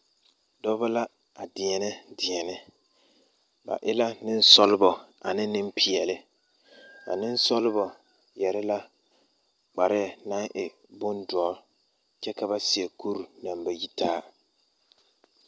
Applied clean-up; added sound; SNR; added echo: none; none; none; none.